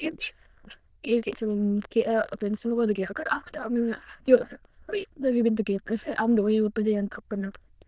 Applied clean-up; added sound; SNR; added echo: neural diffusion model UNIVERSE++.